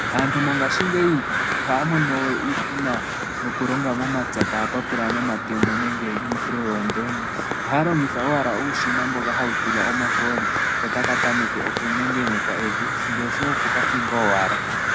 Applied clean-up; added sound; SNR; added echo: none; Crow; -2 dB; none.